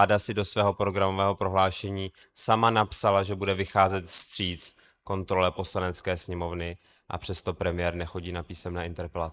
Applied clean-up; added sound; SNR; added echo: neural mask model Resemble Enhance denoiser.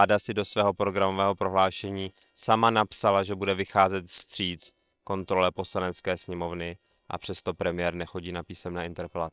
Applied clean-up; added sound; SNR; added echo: neural separator model SepFormer WHAM!.